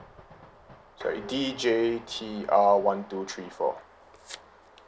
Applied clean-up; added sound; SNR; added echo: none; Dishes, pots, and pans; 19 dB; none.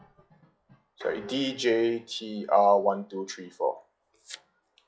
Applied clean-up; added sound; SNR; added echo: classical method log-MMSE.